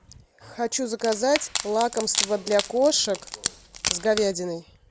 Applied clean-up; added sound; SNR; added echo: none; Wood; 6 dB; none.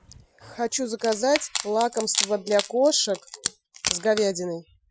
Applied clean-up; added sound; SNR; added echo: classical method Wiener filter.